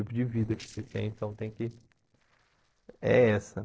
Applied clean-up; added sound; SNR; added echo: neural separator model SepFormer DNS4.